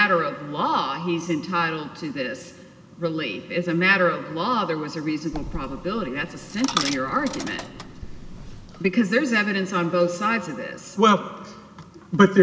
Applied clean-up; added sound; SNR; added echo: none; Coin (dropping); 10 dB; none.